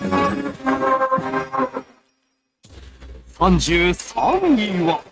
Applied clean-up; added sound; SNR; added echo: neural mask model RNNoise.